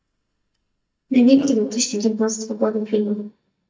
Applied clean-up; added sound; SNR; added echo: neural mask model DeepFilterNet 3.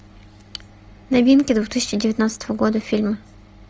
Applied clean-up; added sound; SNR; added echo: none; none; none; none.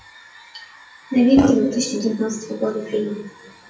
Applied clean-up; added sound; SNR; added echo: classical method WPE with log-MMSE.